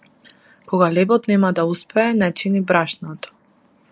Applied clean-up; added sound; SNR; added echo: none; none; none; none.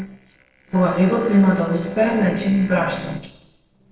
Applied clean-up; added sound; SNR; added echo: neural separator model SepFormer DNS4.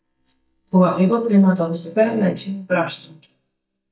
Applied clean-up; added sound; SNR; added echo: neural mask model DeepFilterNet 3.